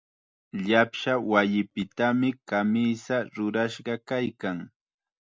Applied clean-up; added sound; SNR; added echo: none; none; none; none.